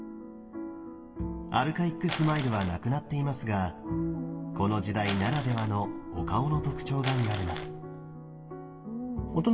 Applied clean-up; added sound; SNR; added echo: none; Crumpling, crinkling; 9 dB; reverberation time 0.8 s.